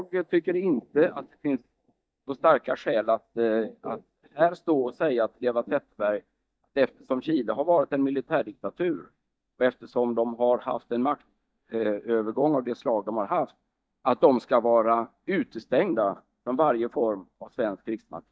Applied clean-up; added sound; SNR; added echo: neural mask model DeepFilterNet 3.